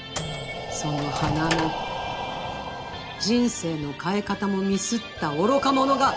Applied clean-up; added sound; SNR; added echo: none; Breathing + Microwave oven; 7 dB; none.